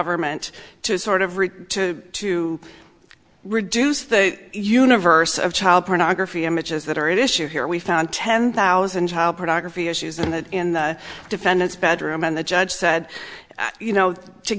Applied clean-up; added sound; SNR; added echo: none; none; none; none.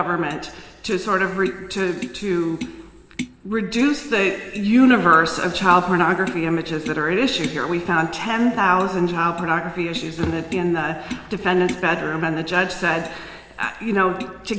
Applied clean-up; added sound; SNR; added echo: none; Tap; 17 dB; reverberation time 3.0 s.